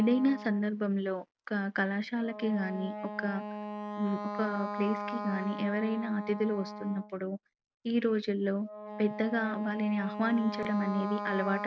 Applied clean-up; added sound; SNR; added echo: none; Wind instrument, woodwind instrument; 8 dB; none.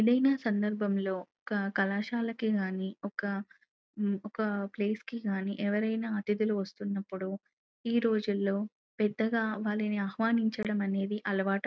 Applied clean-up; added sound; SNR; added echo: none; none; none; none.